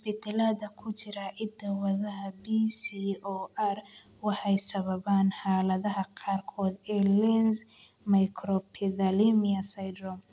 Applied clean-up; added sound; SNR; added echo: none; none; none; none.